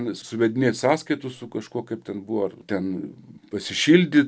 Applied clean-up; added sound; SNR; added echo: none; none; none; none.